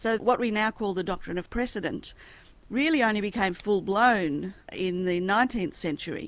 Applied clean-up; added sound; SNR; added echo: none; none; none; none.